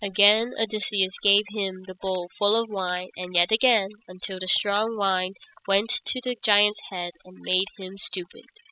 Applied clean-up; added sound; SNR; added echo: classical method spectral subtraction.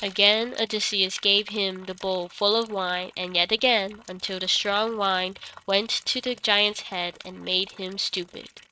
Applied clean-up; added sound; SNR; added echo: neural mask model RNNoise.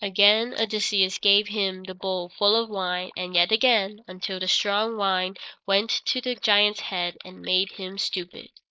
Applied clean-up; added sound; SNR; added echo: neural mask model Resemble Enhance denoiser.